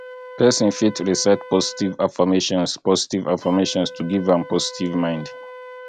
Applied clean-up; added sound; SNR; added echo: none; Wind instrument, woodwind instrument; 17 dB; none.